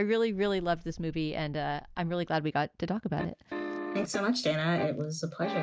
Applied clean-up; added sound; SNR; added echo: none; Wind; 19 dB; none.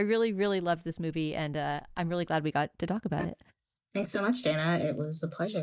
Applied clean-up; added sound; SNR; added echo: neural mask model Resemble Enhance denoiser.